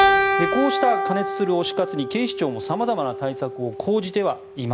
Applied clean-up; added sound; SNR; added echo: none; Keyboard (musical); 0 dB; none.